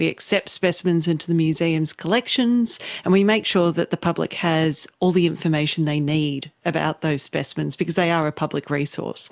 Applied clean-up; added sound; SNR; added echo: none; none; none; none.